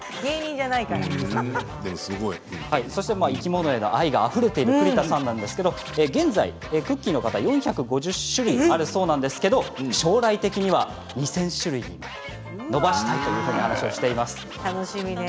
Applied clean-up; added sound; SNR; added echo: none; Scratching (performance technique); 19 dB; none.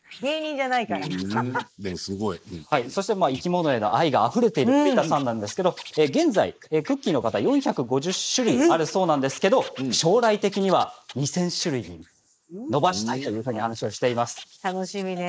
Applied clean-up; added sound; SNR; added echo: neural mask model Resemble Enhance denoiser.